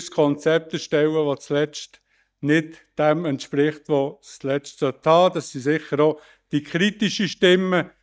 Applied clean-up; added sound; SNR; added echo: neural mask model DeepFilterNet 3.